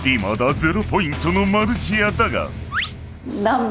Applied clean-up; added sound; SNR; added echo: none; none; none; none.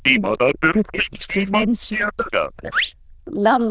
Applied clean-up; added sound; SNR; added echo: neural diffusion model UNIVERSE++.